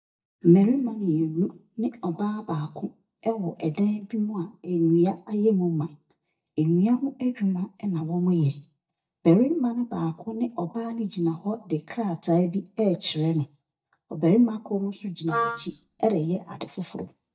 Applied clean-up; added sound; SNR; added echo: neural mask model DeepFilterNet 3.